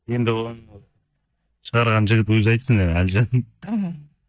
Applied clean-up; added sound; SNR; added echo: neural mask model DeepFilterNet 3.